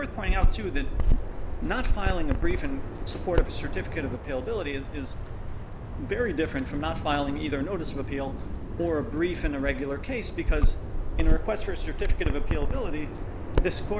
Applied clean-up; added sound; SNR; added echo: none; Bird vocalization, bird call, bird song; -4 dB; none.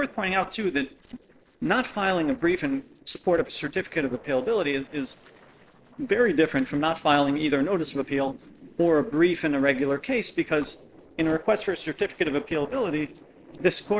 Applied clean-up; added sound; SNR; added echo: neural separator model SepFormer DNS4.